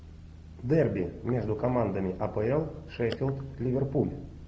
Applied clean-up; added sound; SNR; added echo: none; none; none; none.